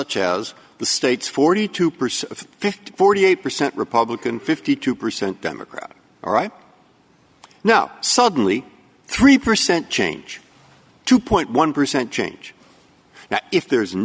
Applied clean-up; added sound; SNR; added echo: none; none; none; none.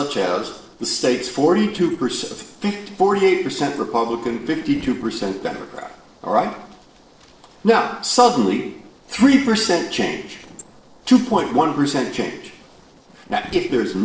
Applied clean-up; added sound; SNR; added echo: neural separator model SepFormer DNS4.